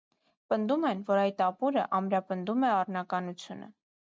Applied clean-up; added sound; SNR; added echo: none; none; none; none.